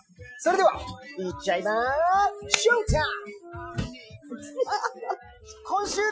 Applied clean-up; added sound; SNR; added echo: classical method Wiener filter.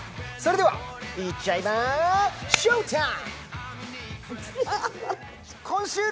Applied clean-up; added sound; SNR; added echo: none; none; none; none.